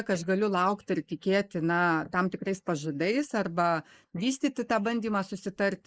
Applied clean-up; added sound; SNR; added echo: neural mask model Resemble Enhance denoiser.